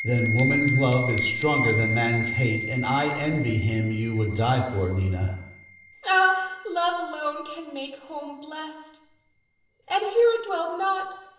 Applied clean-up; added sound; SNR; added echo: none; Bell; 8 dB; reverberation time 0.9 s.